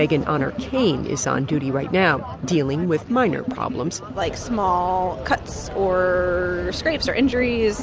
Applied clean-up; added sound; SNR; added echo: none; none; none; none.